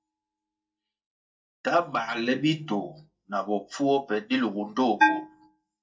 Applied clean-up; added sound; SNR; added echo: neural mask model DeepFilterNet 3.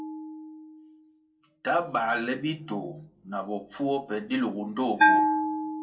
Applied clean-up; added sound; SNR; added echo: none; Bell; -1 dB; reverberation time 0.2 s.